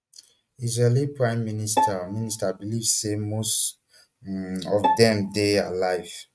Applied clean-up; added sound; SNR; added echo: neural mask model RNNoise.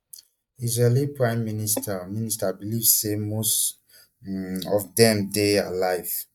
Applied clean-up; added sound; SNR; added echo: neural mask model DeepFilterNet 3.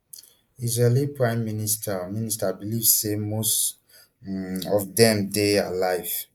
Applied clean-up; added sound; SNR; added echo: neural mask model Resemble Enhance denoiser.